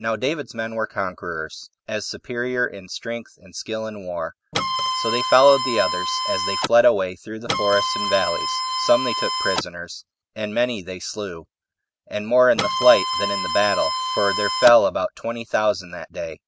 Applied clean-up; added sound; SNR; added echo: none; Printer; 2 dB; none.